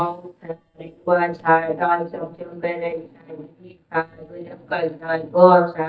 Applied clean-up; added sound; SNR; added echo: neural mask model DeepFilterNet 3.